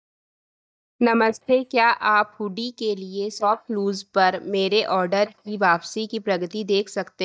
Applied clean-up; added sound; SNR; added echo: neural mask model DeepFilterNet 3.